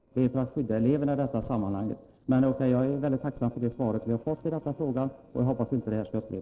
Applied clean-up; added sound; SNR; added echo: neural separator model SepFormer DNS4.